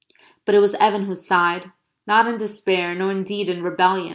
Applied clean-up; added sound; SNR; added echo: none; none; none; none.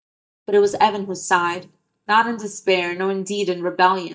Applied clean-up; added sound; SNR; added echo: neural mask model DeepFilterNet 3.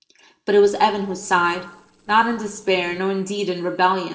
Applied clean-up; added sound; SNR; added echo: neural separator model SepFormer DNS4.